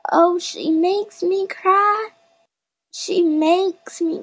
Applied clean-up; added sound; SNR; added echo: none; none; none; none.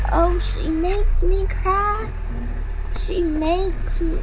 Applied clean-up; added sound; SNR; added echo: none; Car; -3 dB; none.